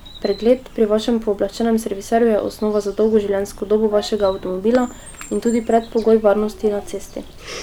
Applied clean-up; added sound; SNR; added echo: none; Bird vocalization, bird call, bird song; 18 dB; none.